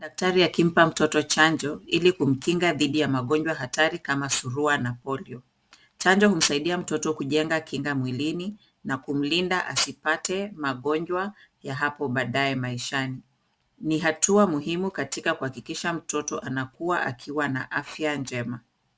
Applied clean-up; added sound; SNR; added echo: none; none; none; none.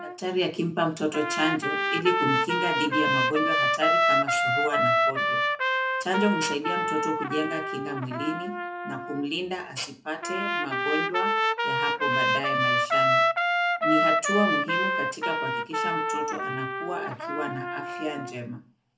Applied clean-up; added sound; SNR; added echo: none; Trumpet; -4 dB; reverberation time 0.3 s.